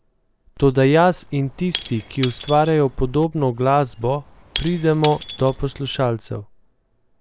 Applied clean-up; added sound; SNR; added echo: none; Shatter / Crushing; 16 dB; none.